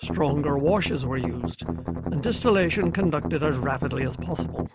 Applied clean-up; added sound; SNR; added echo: none; Strum; 5 dB; none.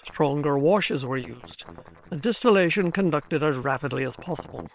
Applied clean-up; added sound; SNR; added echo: neural separator model SepFormer WHAM!.